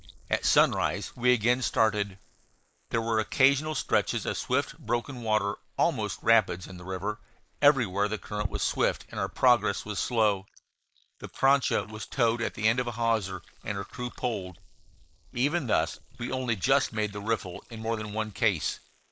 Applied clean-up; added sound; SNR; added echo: neural mask model Resemble Enhance denoiser.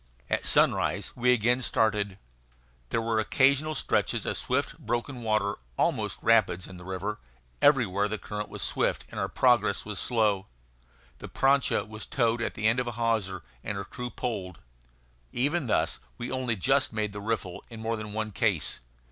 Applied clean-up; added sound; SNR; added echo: none; none; none; none.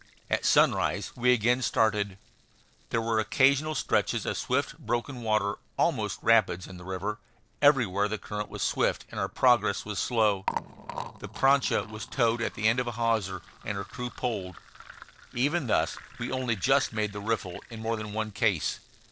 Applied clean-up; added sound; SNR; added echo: neural separator model SepFormer DNS4.